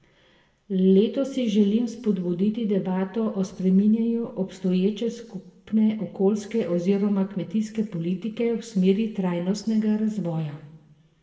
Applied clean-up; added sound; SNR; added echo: none; none; none; reverberation time 0.9 s.